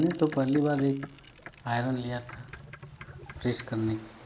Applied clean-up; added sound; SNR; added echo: none; Boat, Water vehicle; 16 dB; none.